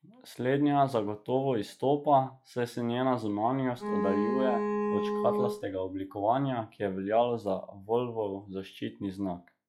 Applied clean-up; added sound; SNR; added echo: classical method log-MMSE.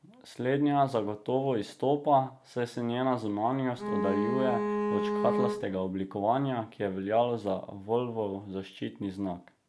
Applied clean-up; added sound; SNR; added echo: none; Bowed string instrument; 0 dB; none.